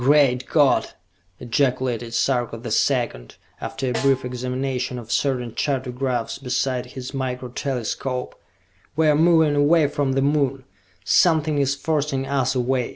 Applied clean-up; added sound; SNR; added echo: none; Snare drum; 16 dB; none.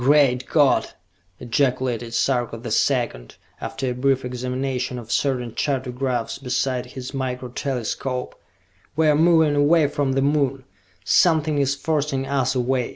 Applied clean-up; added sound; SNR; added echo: none; none; none; none.